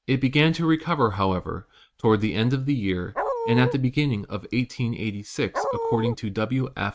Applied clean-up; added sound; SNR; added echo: neural mask model RNNoise.